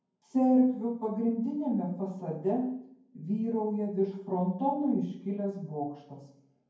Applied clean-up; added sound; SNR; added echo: none; none; none; reverberation time 0.9 s.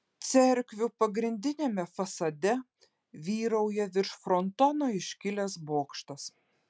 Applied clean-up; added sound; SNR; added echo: none; none; none; none.